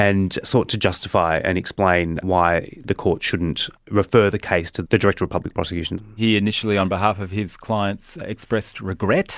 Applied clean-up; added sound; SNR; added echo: none; none; none; none.